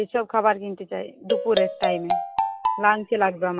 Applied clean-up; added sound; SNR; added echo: classical method log-MMSE.